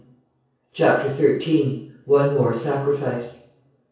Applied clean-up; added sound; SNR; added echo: none; none; none; reverberation time 0.6 s.